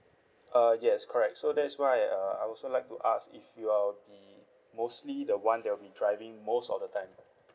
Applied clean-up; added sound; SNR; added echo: none; none; none; none.